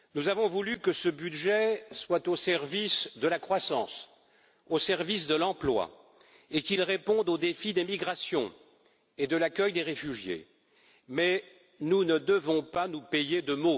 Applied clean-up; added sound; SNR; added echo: none; none; none; none.